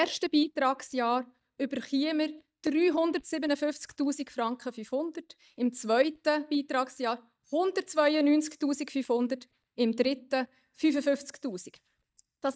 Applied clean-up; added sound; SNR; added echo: neural mask model DeepFilterNet 3.